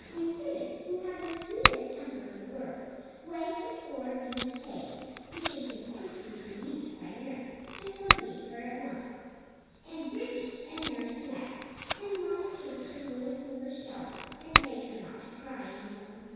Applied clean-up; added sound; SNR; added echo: none; Packing tape, duct tape; -1 dB; reverberation time 2.0 s.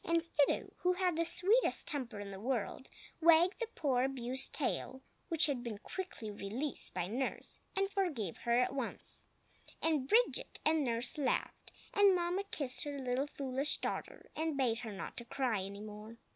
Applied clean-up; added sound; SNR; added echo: none; none; none; none.